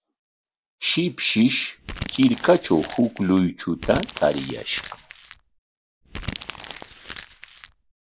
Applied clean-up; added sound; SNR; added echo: none; Crumpling, crinkling; 12 dB; none.